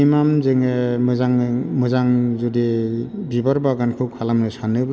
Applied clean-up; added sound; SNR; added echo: none; none; none; none.